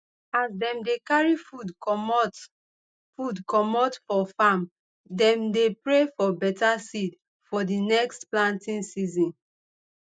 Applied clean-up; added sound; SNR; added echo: none; none; none; none.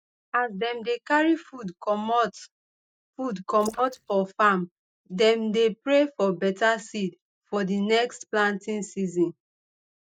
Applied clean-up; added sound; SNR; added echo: neural mask model DeepFilterNet 3.